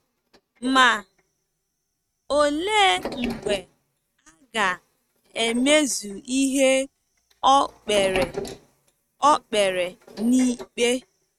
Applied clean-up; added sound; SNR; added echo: neural mask model RNNoise.